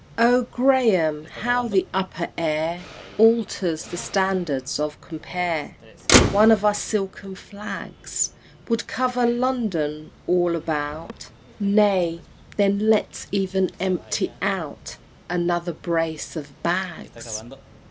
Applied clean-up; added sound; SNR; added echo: none; Motor vehicle (road); 9 dB; none.